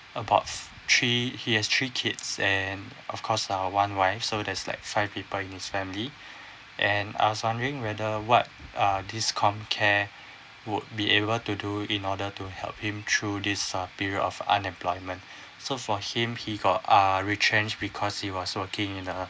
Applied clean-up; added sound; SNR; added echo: none; none; none; none.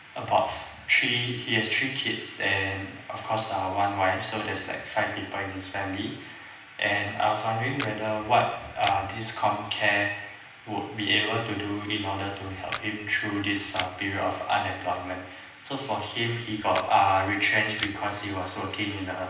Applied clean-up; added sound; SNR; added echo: none; Camera; 11 dB; reverberation time 0.9 s.